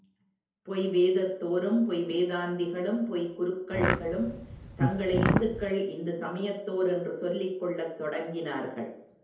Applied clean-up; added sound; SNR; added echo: none; Fart; 0 dB; reverberation time 2.1 s.